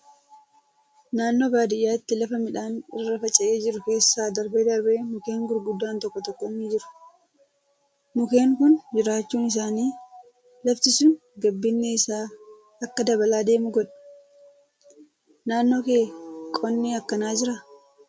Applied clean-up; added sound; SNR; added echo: none; none; none; none.